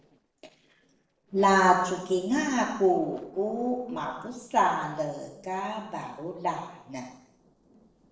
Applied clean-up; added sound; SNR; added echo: neural separator model SepFormer DNS4.